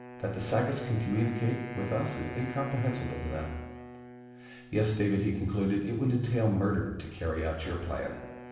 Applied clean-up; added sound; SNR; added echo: none; Wind instrument, woodwind instrument; 13 dB; reverberation time 0.9 s.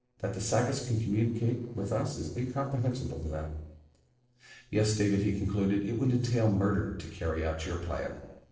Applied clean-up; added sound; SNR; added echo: neural separator model SepFormer DNS4.